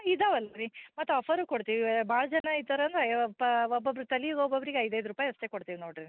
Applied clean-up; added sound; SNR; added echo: none; none; none; none.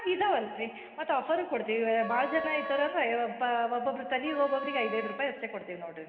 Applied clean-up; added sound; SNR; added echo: none; Wind instrument, woodwind instrument; 11 dB; reverberation time 2.1 s.